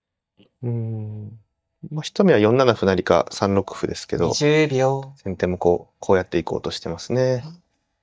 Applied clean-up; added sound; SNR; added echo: neural mask model DeepFilterNet 3.